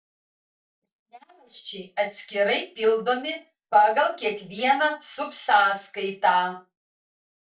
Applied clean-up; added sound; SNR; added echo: neural mask model DeepFilterNet 3.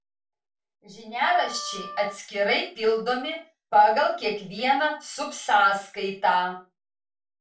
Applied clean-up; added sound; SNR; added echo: none; Wind instrument, woodwind instrument; 16 dB; reverberation time 0.3 s.